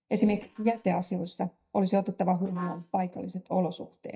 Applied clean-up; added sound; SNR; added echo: neural mask model DeepFilterNet 3.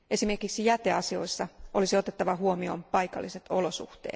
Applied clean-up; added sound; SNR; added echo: none; none; none; none.